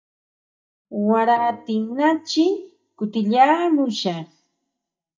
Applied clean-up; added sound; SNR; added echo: neural mask model DeepFilterNet 3.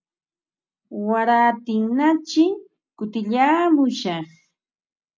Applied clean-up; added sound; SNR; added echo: none; none; none; none.